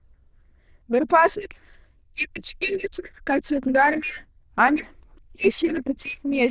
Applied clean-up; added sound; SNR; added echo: neural diffusion model UNIVERSE++.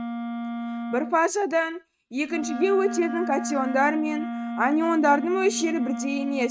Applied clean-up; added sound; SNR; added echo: neural mask model RNNoise.